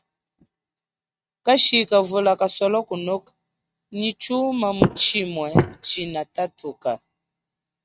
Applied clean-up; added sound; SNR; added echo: neural mask model RNNoise.